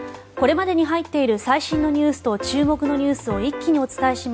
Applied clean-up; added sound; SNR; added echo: none; none; none; none.